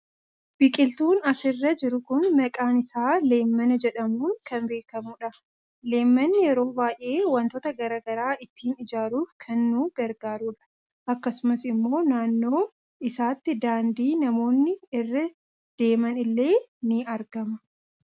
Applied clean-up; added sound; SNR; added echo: none; none; none; none.